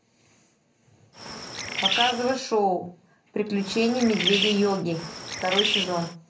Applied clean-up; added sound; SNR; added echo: none; Bird; 2 dB; reverberation time 0.3 s.